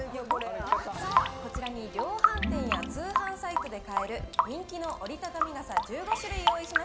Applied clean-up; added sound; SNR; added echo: none; Organ + Drip / Sink (filling or washing) / Water tap, faucet; -4 dB; none.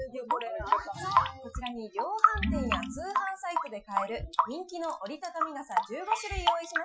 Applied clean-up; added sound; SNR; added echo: classical method Wiener filter.